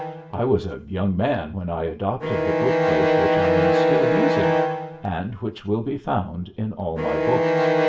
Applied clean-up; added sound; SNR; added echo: none; Bowed string instrument; -3 dB; reverberation time 0.4 s.